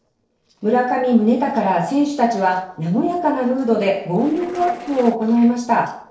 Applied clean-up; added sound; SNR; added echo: neural separator model SepFormer DNS4.